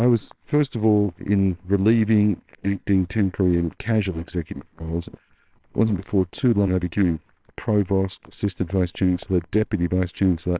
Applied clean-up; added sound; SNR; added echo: neural separator model SepFormer WHAMR!.